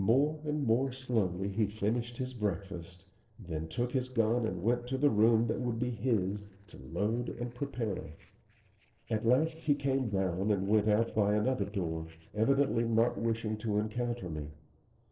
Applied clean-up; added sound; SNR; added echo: neural separator model SepFormer DNS4.